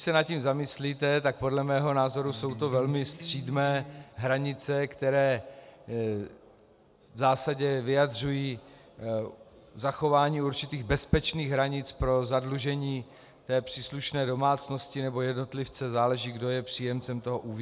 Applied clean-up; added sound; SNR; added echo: none; Electric guitar; 12 dB; none.